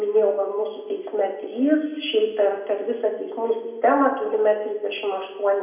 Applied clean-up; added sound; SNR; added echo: none; none; none; reverberation time 0.9 s.